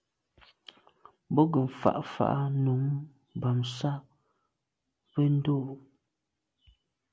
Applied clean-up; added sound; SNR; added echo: none; none; none; none.